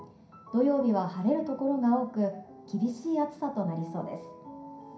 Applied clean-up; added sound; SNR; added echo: none; none; none; reverberation time 0.5 s.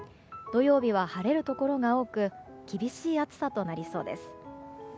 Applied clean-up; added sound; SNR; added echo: none; none; none; none.